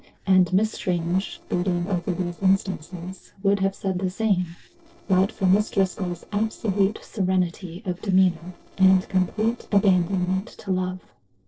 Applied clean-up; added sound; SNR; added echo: neural separator model SepFormer DNS4.